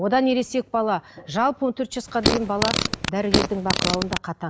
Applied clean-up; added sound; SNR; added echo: none; Fart; 0 dB; none.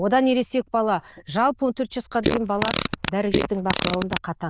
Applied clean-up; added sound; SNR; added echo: neural diffusion model UNIVERSE++.